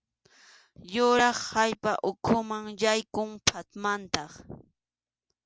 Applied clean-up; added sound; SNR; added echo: none; none; none; none.